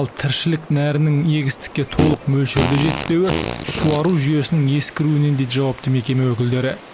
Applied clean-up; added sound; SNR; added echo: none; Fart; 6 dB; none.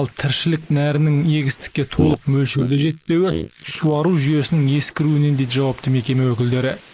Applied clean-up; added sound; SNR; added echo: neural mask model Resemble Enhance denoiser.